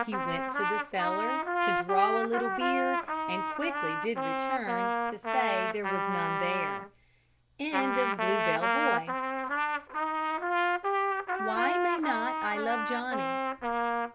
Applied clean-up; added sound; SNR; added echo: none; Trumpet; -4 dB; none.